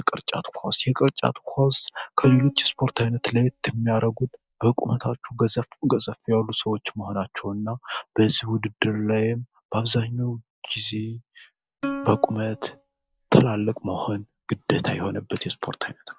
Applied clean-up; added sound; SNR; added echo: neural mask model DeepFilterNet 3.